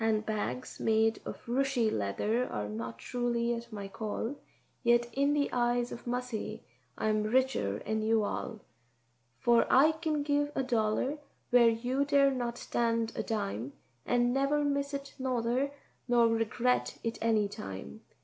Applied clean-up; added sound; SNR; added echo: none; none; none; none.